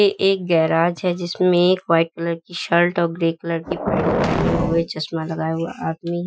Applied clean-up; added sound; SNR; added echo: classical method Wiener filter.